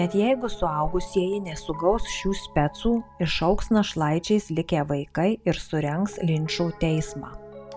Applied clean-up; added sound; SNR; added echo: none; Piano; 19 dB; none.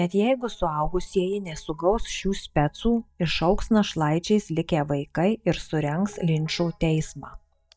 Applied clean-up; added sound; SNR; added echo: neural mask model DeepFilterNet 3.